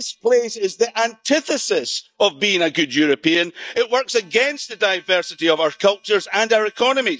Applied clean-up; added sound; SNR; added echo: neural mask model DeepFilterNet 3.